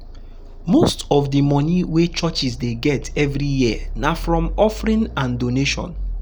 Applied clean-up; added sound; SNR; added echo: none; Accelerating, revving, vroom; 10 dB; none.